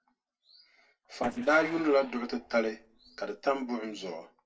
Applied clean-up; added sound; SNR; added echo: neural separator model SepFormer DNS4.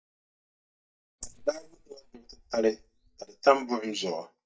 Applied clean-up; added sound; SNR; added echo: neural mask model DeepFilterNet 3.